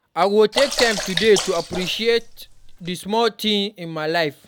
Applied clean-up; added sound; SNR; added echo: none; Sink (filling or washing) / Water / Splash, splatter; 7 dB; none.